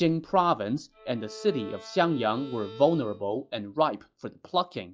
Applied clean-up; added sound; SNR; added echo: classical method log-MMSE.